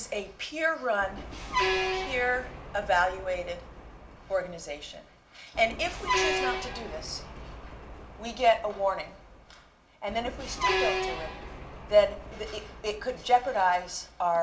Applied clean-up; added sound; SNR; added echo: none; Truck; 5 dB; reverberation time 0.3 s.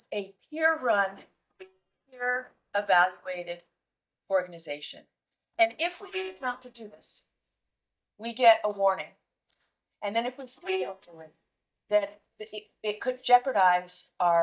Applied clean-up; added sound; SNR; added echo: neural mask model DeepFilterNet 3.